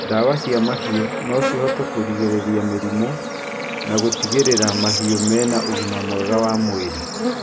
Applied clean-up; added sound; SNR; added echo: none; Bird / Insect; 4 dB; none.